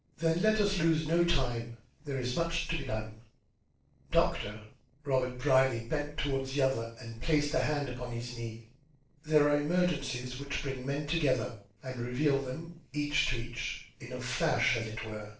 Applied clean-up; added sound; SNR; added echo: neural separator model SepFormer DNS4.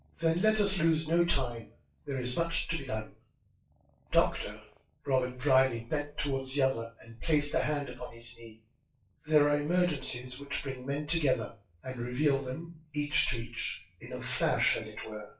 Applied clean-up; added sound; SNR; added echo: classical method WPE with log-MMSE.